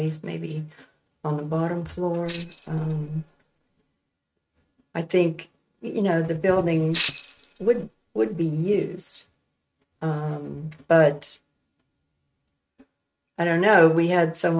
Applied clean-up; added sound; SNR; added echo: neural mask model RNNoise.